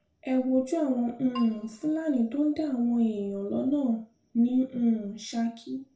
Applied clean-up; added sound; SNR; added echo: none; Keyboard (musical); 17 dB; reverberation time 0.3 s.